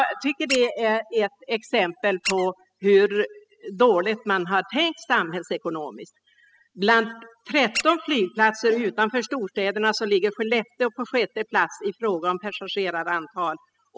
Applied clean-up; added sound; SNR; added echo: classical method spectral subtraction.